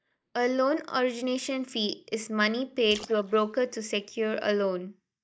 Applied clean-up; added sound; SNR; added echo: neural mask model DeepFilterNet 3.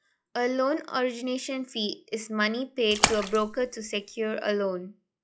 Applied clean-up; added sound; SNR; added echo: classical method log-MMSE.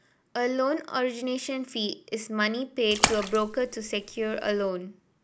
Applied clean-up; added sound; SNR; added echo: none; Splash, splatter; 4 dB; none.